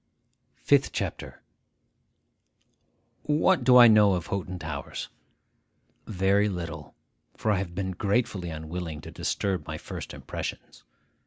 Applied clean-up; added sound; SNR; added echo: none; none; none; none.